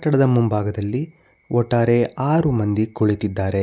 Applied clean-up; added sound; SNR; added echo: none; none; none; none.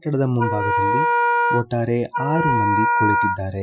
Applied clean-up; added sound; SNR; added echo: classical method Wiener filter.